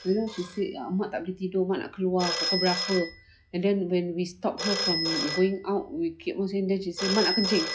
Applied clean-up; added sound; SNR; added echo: classical method log-MMSE.